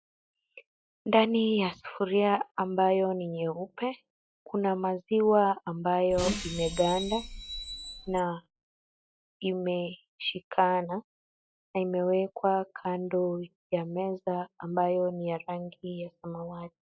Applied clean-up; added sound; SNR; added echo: classical method log-MMSE.